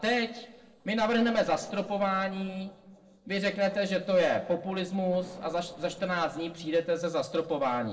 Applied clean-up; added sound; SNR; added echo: neural separator model SepFormer DNS4.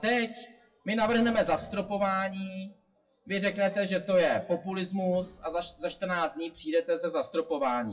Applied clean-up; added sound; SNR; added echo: classical method WPE with log-MMSE.